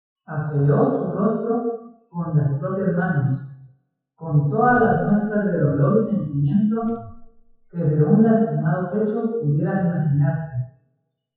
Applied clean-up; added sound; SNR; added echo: classical method WPE with log-MMSE.